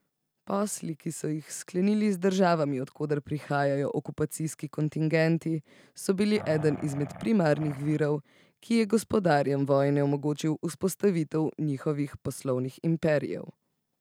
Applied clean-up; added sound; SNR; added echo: none; Growling; 15 dB; none.